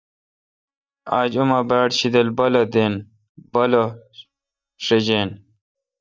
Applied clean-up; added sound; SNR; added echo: neural mask model DeepFilterNet 3.